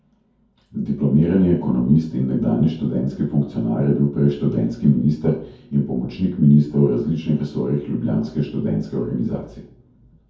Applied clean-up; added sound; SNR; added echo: none; none; none; reverberation time 0.6 s.